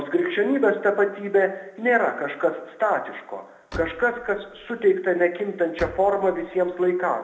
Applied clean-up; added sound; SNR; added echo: none; Slam; 18 dB; reverberation time 0.7 s.